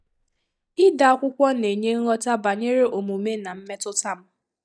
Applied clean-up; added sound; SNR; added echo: neural mask model DeepFilterNet 3.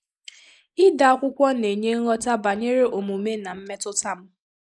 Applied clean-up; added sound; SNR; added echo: neural mask model Resemble Enhance denoiser.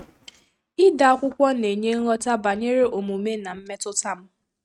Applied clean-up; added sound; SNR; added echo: neural mask model RNNoise.